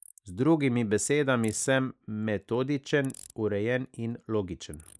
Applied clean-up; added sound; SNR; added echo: neural mask model Resemble Enhance denoiser.